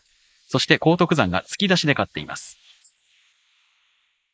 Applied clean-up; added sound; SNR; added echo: neural mask model Resemble Enhance denoiser.